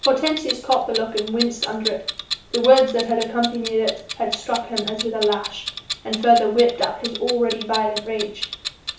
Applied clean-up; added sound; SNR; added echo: none; Clock; 8 dB; reverberation time 0.8 s.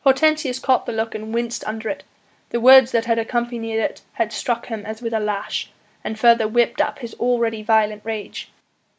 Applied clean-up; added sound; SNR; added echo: none; none; none; none.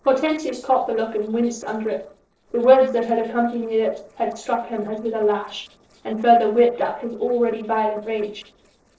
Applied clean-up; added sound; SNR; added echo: neural separator model SepFormer DNS4.